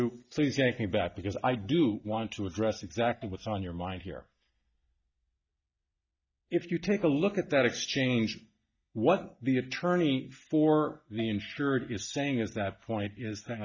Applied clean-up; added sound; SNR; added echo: neural mask model DeepFilterNet 3.